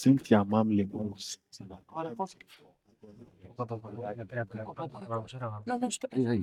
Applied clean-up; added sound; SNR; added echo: neural mask model DeepFilterNet 3.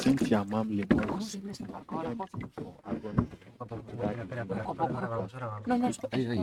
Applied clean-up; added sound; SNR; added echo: neural mask model RNNoise.